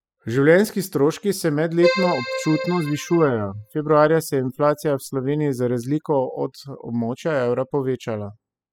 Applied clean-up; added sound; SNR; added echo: classical method spectral subtraction.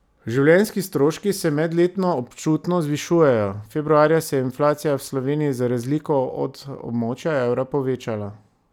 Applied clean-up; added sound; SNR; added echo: none; none; none; none.